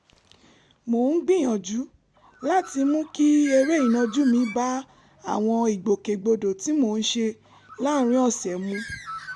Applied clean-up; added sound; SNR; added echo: none; Bird; 19 dB; none.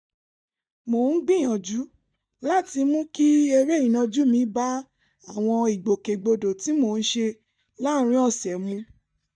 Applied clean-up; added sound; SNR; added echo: neural mask model DeepFilterNet 3.